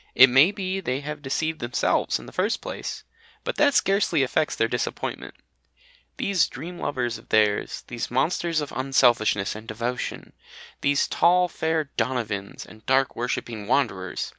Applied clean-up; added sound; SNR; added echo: none; none; none; none.